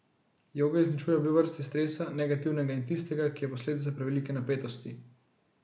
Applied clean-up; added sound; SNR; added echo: none; none; none; none.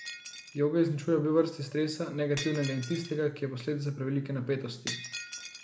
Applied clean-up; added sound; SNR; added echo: none; Shatter; 14 dB; none.